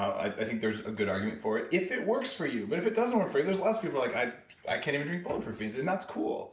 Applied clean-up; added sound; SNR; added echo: none; none; none; none.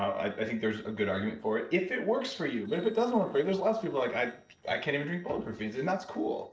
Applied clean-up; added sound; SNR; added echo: neural separator model SepFormer DNS4.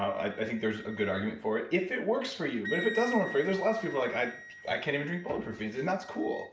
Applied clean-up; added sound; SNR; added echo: none; Wind instrument, woodwind instrument; 13 dB; none.